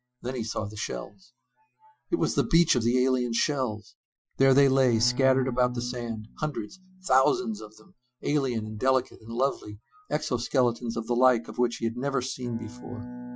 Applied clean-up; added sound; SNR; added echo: classical method Wiener filter.